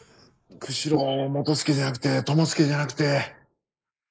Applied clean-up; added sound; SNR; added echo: neural mask model Resemble Enhance denoiser.